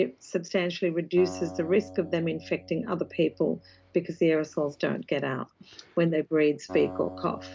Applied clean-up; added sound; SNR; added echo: none; Acoustic guitar; 17 dB; none.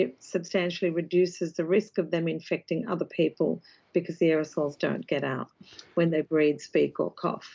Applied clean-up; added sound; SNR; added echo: none; none; none; none.